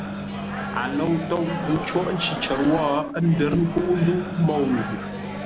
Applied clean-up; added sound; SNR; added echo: none; Microwave oven; 7 dB; none.